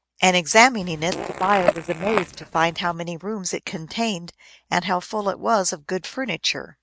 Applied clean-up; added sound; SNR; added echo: neural mask model RNNoise.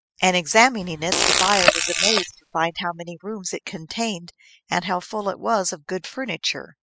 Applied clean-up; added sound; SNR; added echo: classical method spectral subtraction.